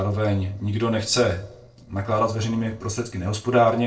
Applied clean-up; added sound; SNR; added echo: neural separator model SepFormer DNS4.